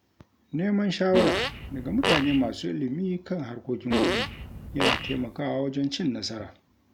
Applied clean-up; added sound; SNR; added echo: none; Fart; -1 dB; none.